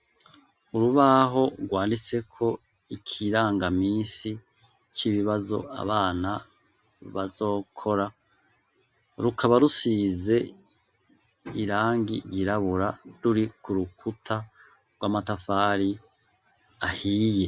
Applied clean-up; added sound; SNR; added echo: none; none; none; none.